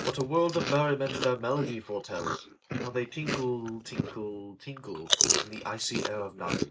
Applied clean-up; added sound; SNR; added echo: neural mask model Resemble Enhance denoiser.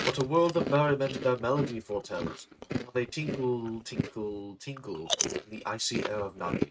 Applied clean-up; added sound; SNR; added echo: neural mask model RNNoise.